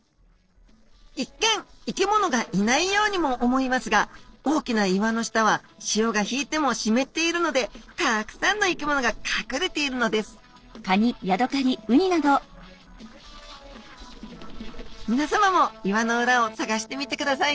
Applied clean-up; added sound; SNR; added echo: neural separator model SepFormer DNS4.